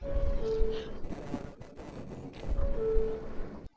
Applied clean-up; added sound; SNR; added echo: neural separator model SepFormer DNS4.